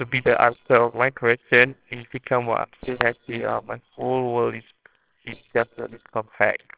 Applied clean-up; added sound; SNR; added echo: neural separator model SepFormer WHAMR!.